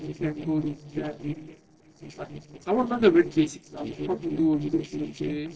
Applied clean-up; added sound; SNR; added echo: neural separator model SepFormer DNS4.